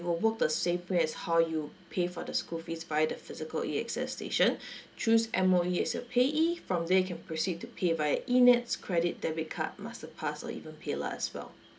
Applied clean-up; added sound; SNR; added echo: none; none; none; none.